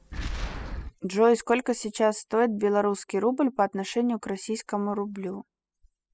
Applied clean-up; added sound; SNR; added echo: classical method spectral subtraction.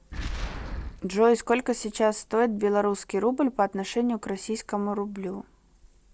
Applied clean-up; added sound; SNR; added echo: none; Boom; 11 dB; none.